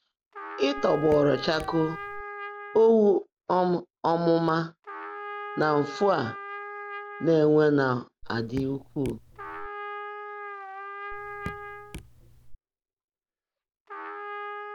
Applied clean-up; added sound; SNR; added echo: none; Trumpet + Raindrop / Drip; 12 dB; none.